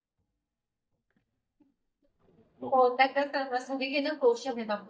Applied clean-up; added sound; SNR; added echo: neural mask model DeepFilterNet 3.